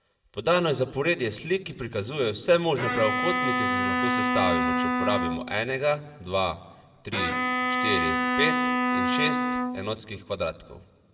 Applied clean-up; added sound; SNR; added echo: none; Bowed string instrument; -2 dB; reverberation time 1.3 s.